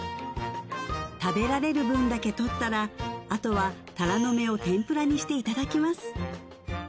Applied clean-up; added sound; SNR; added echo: none; none; none; none.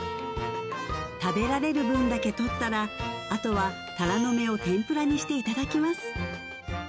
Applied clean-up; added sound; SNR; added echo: none; Bowed string instrument; 11 dB; none.